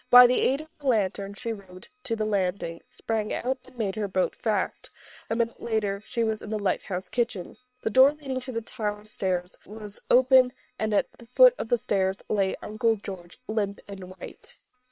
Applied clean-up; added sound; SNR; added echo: neural separator model SepFormer WHAM!.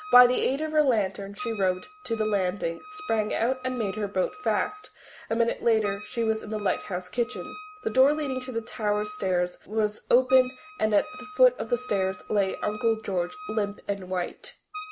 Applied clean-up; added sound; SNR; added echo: none; Wind instrument, woodwind instrument; 17 dB; none.